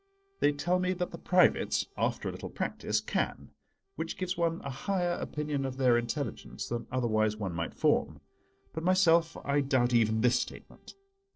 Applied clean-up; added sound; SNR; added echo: neural separator model SepFormer DNS4.